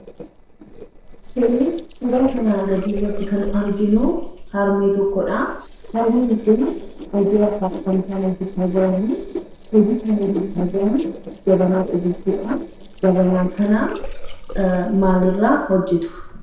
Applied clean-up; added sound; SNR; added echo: neural separator model SepFormer DNS4.